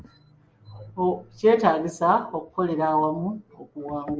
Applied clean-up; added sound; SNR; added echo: none; none; none; none.